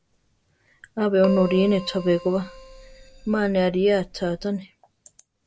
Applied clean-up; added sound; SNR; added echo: none; Keyboard (musical); 12 dB; none.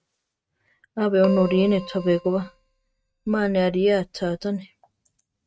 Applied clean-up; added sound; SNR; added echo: neural mask model RNNoise.